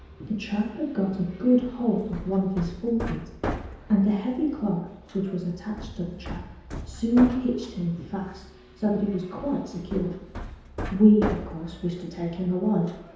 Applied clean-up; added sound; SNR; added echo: none; Hammer; 12 dB; reverberation time 1.0 s.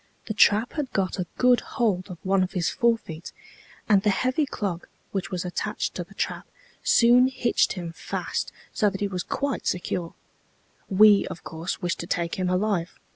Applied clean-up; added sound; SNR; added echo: none; none; none; none.